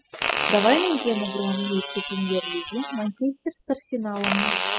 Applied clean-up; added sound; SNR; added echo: classical method spectral subtraction.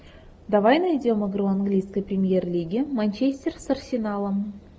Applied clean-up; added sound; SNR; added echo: none; none; none; none.